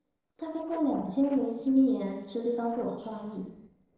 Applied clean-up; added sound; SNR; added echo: neural separator model SepFormer DNS4.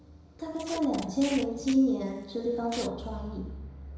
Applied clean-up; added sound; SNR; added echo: none; Packing tape, duct tape; 15 dB; reverberation time 1.0 s.